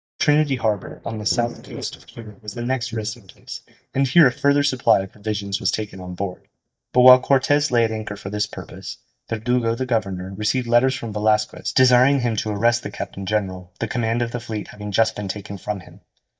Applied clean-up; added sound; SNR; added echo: neural mask model DeepFilterNet 3.